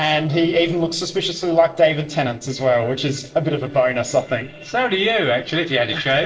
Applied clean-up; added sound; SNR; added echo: neural separator model SepFormer DNS4.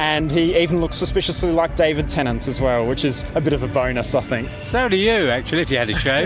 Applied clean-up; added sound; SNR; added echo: none; none; none; none.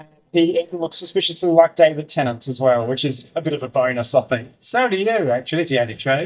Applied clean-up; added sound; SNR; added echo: neural mask model DeepFilterNet 3.